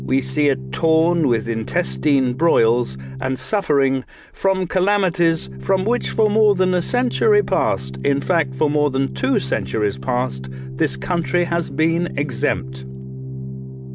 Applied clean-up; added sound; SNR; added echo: none; Organ; 10 dB; none.